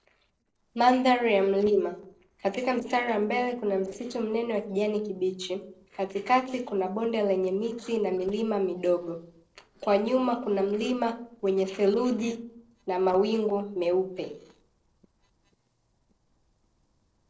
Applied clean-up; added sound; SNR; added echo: neural separator model SepFormer DNS4.